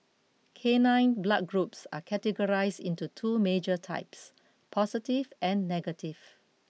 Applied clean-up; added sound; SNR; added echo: none; none; none; none.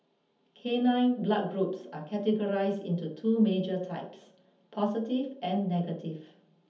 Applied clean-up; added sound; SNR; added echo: none; none; none; reverberation time 0.7 s.